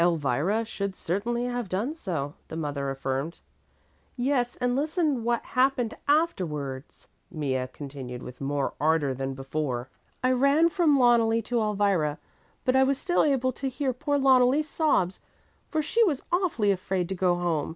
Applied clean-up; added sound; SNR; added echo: none; none; none; none.